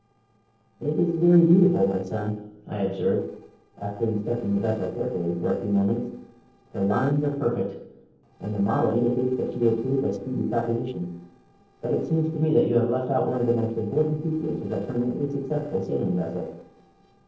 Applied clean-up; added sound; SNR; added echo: neural separator model SepFormer DNS4.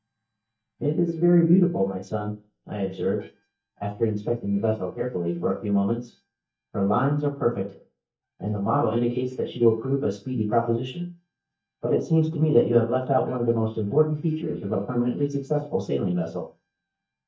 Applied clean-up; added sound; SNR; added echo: neural mask model DeepFilterNet 3.